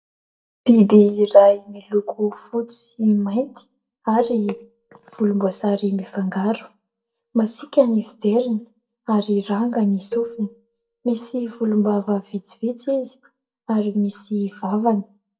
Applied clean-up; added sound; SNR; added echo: neural mask model DeepFilterNet 3.